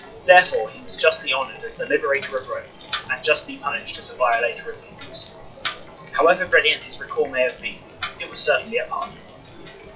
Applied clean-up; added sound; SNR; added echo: classical method WPE with log-MMSE.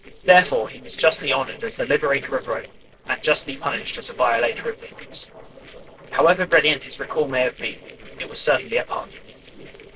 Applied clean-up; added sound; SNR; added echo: neural separator model SepFormer DNS4.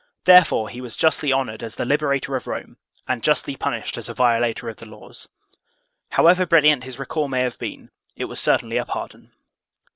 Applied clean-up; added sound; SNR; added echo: none; none; none; none.